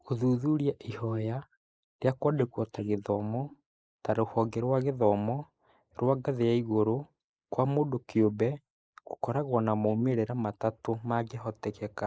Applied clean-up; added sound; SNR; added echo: neural mask model Resemble Enhance denoiser.